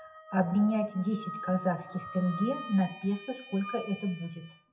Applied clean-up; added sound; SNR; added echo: classical method WPE with log-MMSE.